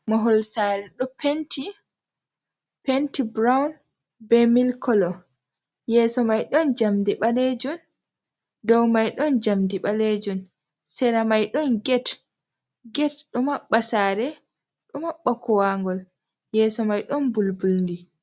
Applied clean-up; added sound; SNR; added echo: none; none; none; none.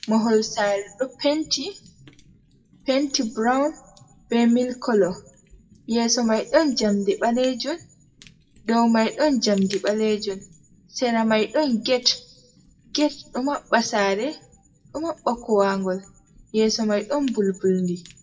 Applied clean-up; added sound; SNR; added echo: classical method WPE with log-MMSE.